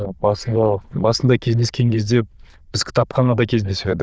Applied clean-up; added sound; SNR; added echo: neural diffusion model UNIVERSE++.